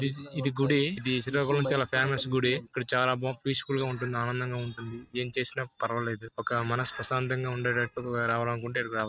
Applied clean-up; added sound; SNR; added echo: neural mask model RNNoise.